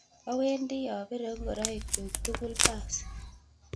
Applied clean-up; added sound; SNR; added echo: none; Packing tape, duct tape; -2 dB; none.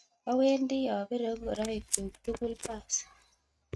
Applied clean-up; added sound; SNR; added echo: neural mask model RNNoise.